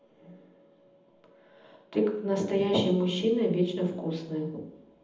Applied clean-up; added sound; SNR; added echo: none; none; none; reverberation time 0.8 s.